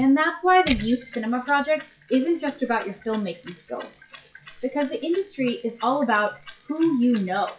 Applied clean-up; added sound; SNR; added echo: classical method WPE with log-MMSE.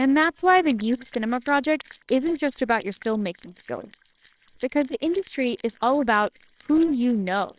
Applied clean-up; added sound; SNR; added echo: neural separator model SepFormer WHAMR!.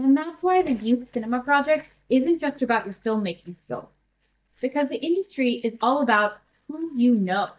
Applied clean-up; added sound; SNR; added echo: neural mask model DeepFilterNet 3.